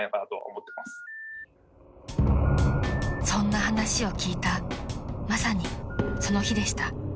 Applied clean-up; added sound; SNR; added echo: none; Drum / Drum kit + Telephone; 12 dB; none.